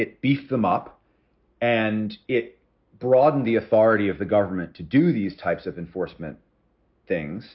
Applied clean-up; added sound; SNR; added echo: none; none; none; none.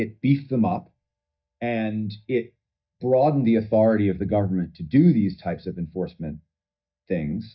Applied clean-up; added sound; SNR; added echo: neural mask model DeepFilterNet 3.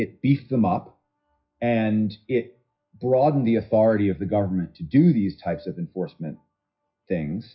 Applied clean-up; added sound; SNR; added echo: classical method WPE with log-MMSE.